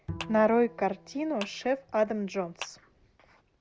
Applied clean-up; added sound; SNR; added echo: none; Clapping + Bowed string instrument; 15 dB; none.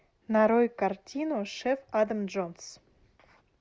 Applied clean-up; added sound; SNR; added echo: none; none; none; none.